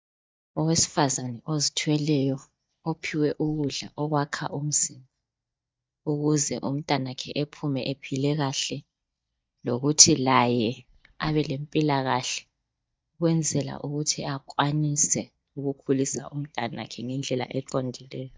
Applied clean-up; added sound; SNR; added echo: neural mask model DeepFilterNet 3.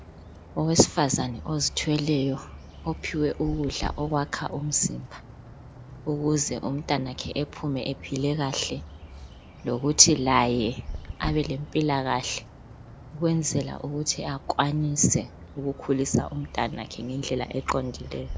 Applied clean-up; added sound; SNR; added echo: none; Bird; 14 dB; none.